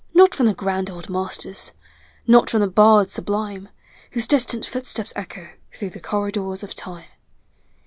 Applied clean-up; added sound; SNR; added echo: none; none; none; none.